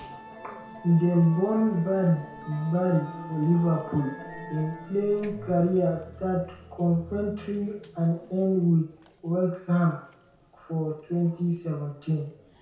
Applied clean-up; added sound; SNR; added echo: none; Musical instrument; 17 dB; reverberation time 0.6 s.